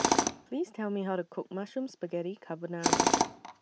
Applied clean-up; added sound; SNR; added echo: none; Tools; -4 dB; none.